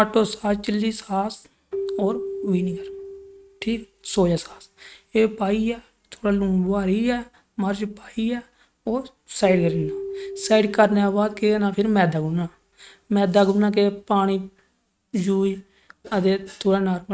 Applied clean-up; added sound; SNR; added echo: neural mask model RNNoise.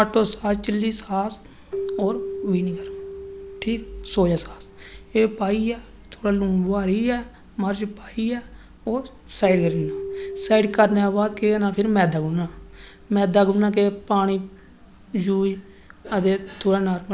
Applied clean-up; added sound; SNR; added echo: none; Keyboard (musical); 14 dB; none.